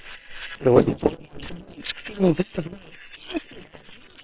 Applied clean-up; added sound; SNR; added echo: neural separator model SepFormer WHAM!.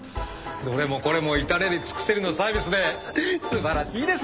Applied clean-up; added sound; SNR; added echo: none; none; none; none.